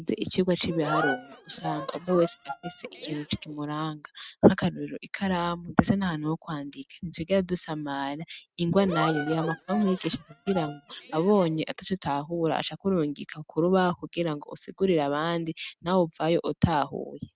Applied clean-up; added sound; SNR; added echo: neural mask model RNNoise.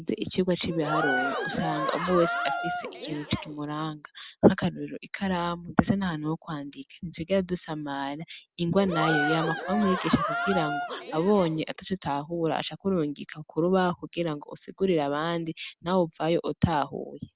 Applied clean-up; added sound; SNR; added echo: none; Cheering; 3 dB; none.